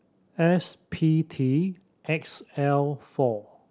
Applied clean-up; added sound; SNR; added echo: none; none; none; none.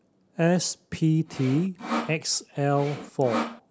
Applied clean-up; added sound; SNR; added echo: none; Sawing; 7 dB; none.